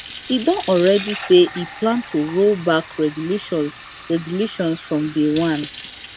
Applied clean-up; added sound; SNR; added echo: none; Fill (with liquid) / Sink (filling or washing); 16 dB; none.